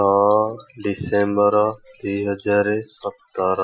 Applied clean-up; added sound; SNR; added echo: classical method Wiener filter.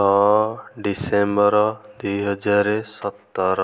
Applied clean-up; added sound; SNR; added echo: none; none; none; none.